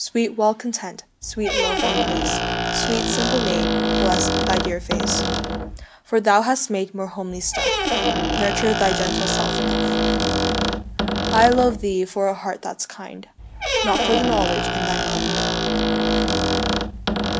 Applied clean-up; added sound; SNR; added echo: none; Squeak; -2 dB; none.